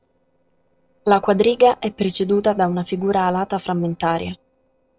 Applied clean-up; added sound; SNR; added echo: neural separator model SepFormer DNS4.